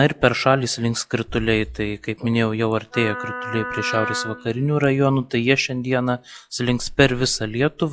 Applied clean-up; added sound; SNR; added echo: classical method log-MMSE.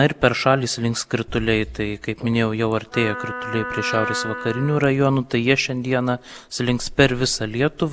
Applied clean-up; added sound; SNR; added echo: none; Wind instrument, woodwind instrument; 8 dB; none.